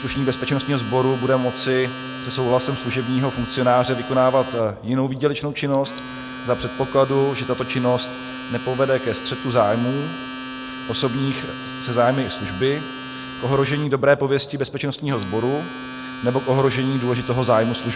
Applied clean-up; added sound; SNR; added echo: none; Domestic sounds, home sounds; 11 dB; none.